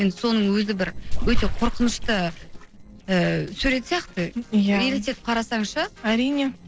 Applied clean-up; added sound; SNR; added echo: neural separator model SepFormer DNS4.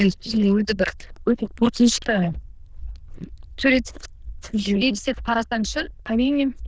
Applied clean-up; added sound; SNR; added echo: neural diffusion model UNIVERSE++.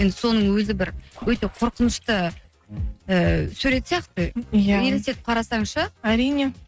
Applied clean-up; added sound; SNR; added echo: neural mask model RNNoise.